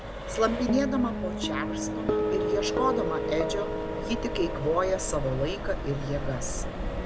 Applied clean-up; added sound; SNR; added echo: none; Accelerating, revving, vroom + Guitar; 0 dB; none.